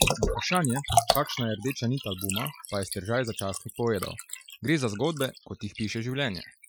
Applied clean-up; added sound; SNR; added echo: classical method Wiener filter.